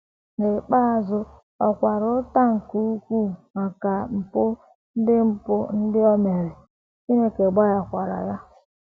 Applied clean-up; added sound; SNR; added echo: none; none; none; none.